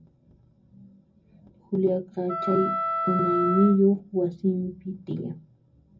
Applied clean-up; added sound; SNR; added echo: none; Wind instrument, woodwind instrument; 2 dB; reverberation time 0.4 s.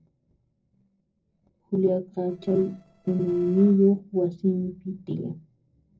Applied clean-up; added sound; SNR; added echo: neural separator model SepFormer DNS4.